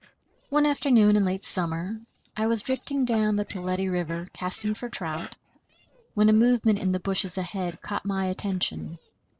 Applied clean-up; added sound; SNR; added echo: neural separator model SepFormer DNS4.